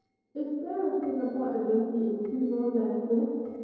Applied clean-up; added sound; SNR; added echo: neural separator model SepFormer DNS4.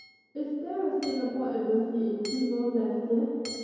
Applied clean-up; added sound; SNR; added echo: none; Hammer / Chink, clink; 17 dB; reverberation time 2.2 s.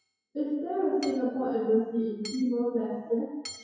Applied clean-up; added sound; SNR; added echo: classical method WPE with log-MMSE.